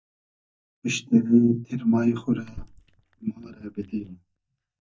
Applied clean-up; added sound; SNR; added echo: neural mask model DeepFilterNet 3.